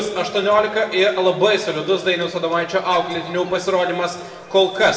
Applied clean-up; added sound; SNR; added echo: none; none; none; reverberation time 1.1 s.